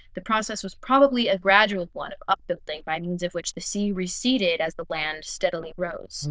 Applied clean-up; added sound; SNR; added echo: neural diffusion model UNIVERSE++.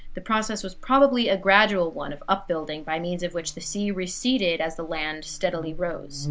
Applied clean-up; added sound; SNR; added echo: none; Buzz; 13 dB; none.